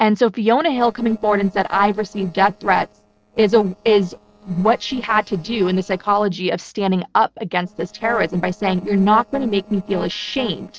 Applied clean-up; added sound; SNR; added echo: neural separator model SepFormer DNS4.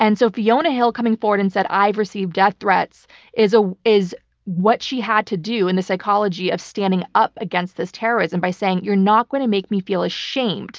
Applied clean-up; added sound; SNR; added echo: none; none; none; none.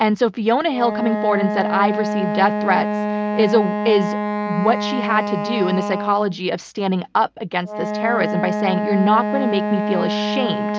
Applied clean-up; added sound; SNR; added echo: none; Wind instrument, woodwind instrument; 3 dB; none.